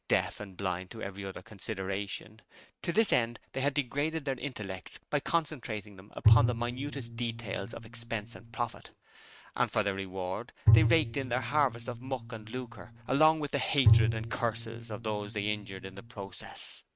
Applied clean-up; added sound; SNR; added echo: neural mask model RNNoise.